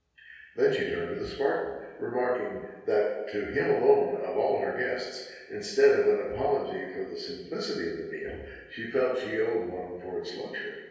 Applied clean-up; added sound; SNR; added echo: none; none; none; reverberation time 1.2 s.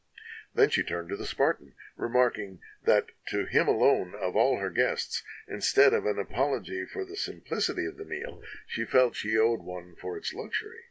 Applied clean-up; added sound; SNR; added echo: none; none; none; none.